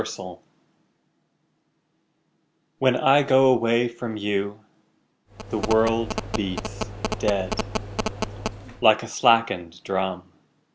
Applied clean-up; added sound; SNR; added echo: none; Telephone; 5 dB; none.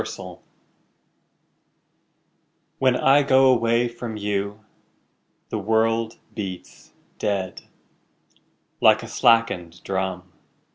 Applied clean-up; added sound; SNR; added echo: none; none; none; none.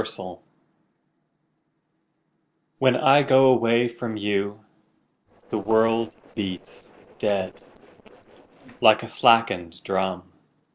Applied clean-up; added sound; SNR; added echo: neural separator model SepFormer DNS4.